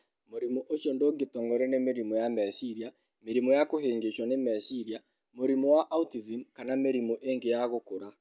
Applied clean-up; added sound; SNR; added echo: none; none; none; none.